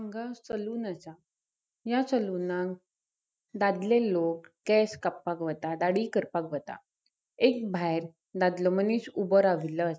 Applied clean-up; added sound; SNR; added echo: none; none; none; none.